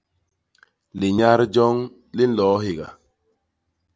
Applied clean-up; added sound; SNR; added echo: none; none; none; none.